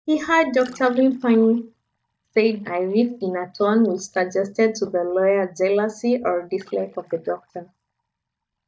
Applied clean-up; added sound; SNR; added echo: neural mask model DeepFilterNet 3.